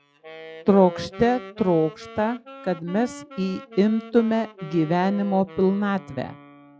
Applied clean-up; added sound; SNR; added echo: classical method log-MMSE.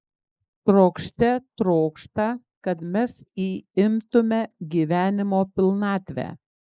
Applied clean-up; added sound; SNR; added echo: neural mask model Resemble Enhance denoiser.